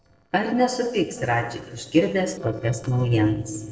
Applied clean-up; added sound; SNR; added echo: neural separator model SepFormer DNS4.